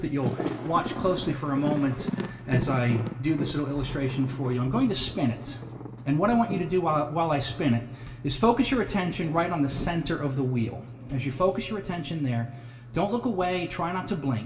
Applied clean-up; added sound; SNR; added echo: none; Thunder; 12 dB; reverberation time 0.2 s.